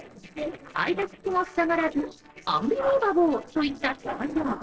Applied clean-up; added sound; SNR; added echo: neural separator model SepFormer DNS4.